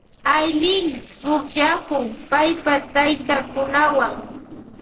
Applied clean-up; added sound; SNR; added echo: neural separator model SepFormer DNS4.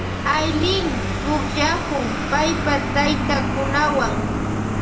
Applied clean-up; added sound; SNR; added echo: none; Vehicle; 0 dB; reverberation time 0.6 s.